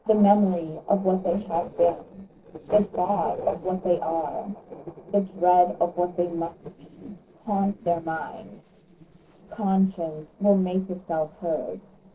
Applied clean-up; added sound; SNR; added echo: neural separator model SepFormer DNS4.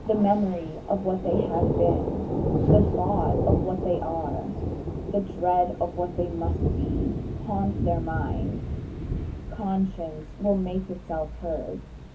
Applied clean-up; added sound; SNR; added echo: none; Thunder; 0 dB; reverberation time 0.3 s.